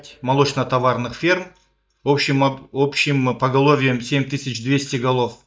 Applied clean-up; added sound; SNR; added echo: neural mask model DeepFilterNet 3.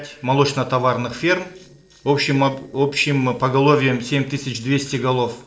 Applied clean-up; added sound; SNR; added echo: neural separator model SepFormer DNS4.